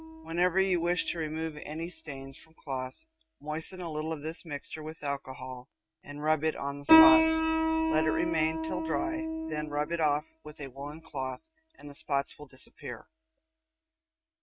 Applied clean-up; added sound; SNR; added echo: neural mask model RNNoise.